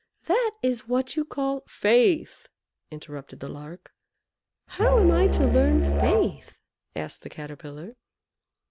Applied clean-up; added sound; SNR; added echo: none; Musical instrument; -3 dB; none.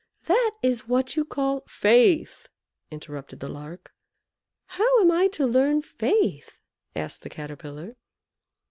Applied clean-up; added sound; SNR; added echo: none; none; none; none.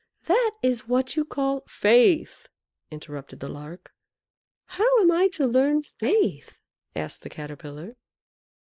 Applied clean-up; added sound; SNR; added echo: neural mask model Resemble Enhance denoiser.